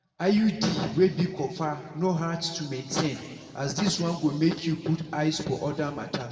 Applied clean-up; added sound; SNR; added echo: none; none; none; reverberation time 1.9 s.